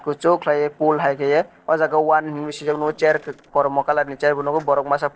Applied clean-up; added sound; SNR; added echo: neural separator model SepFormer DNS4.